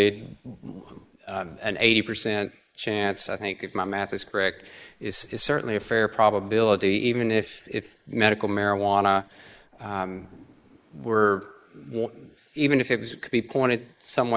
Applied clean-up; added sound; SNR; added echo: neural mask model Resemble Enhance denoiser.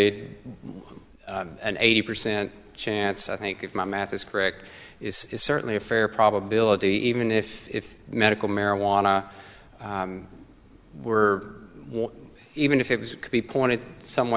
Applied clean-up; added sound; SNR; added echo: none; none; none; none.